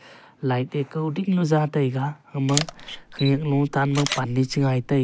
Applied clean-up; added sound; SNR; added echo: none; Camera; 10 dB; none.